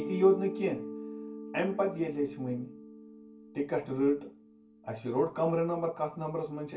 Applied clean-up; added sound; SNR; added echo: none; Mallet percussion; 12 dB; reverberation time 0.3 s.